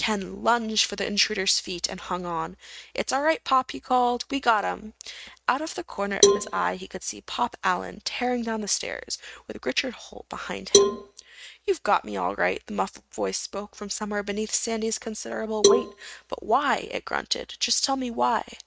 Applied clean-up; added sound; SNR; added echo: neural mask model RNNoise.